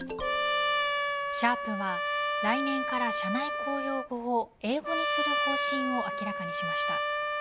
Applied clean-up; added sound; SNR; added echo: none; Trumpet; -3 dB; none.